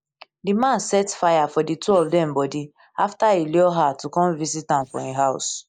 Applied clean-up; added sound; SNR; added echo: neural mask model Resemble Enhance denoiser.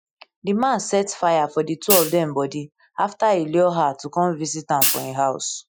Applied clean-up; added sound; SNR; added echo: classical method Wiener filter.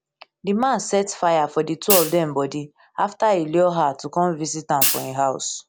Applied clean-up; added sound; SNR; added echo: none; Hi-hat; 2 dB; none.